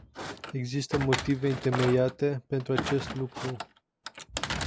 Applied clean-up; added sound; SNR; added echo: none; Thump, thud; 7 dB; none.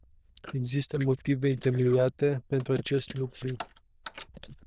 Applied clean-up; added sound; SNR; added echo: neural diffusion model UNIVERSE++.